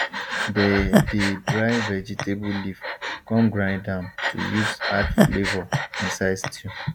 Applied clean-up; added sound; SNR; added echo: none; Breathing; 0 dB; none.